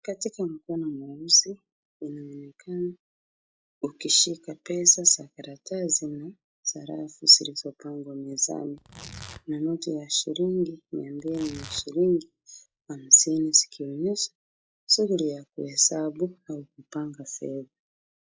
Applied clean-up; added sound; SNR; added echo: classical method log-MMSE.